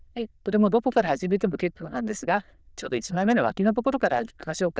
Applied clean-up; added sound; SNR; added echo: neural diffusion model UNIVERSE++.